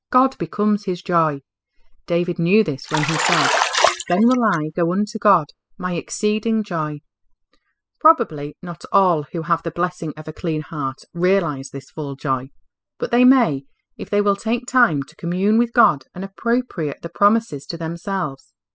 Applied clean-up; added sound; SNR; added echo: classical method spectral subtraction.